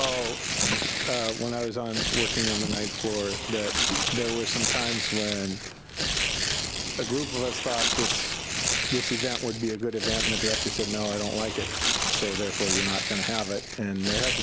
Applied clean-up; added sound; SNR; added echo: none; Tearing; -2 dB; none.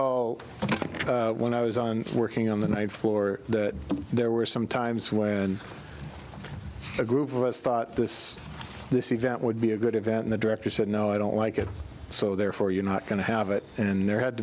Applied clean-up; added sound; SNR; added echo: none; none; none; none.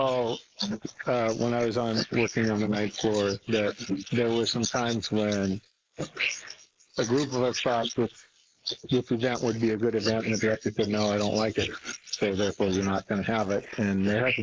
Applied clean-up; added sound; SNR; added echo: neural mask model Resemble Enhance denoiser.